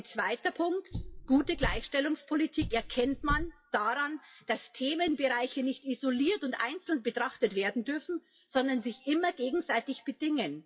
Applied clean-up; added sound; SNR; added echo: classical method WPE with log-MMSE.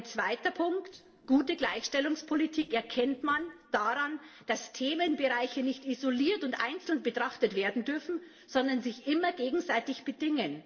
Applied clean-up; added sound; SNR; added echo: neural separator model SepFormer DNS4.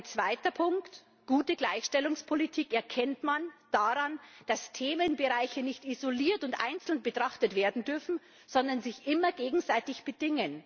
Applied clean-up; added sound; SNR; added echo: none; none; none; none.